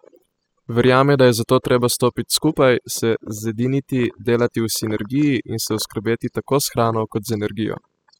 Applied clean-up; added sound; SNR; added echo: classical method spectral subtraction.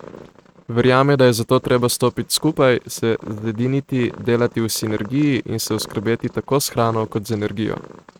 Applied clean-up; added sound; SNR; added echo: neural mask model RNNoise.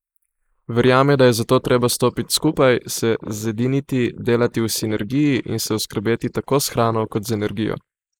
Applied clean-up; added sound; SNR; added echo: neural mask model Resemble Enhance denoiser.